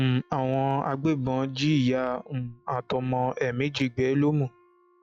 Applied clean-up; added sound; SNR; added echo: classical method log-MMSE.